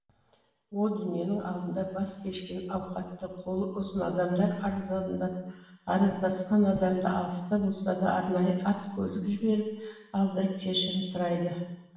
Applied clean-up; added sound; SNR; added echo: none; none; none; reverberation time 1.0 s.